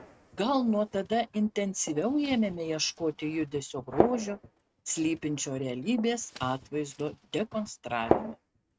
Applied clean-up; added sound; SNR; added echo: neural mask model RNNoise.